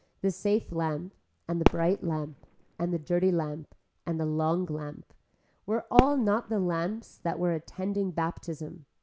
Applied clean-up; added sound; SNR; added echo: none; Fireworks; 6 dB; none.